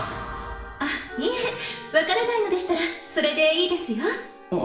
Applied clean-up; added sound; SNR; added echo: none; none; none; reverberation time 0.7 s.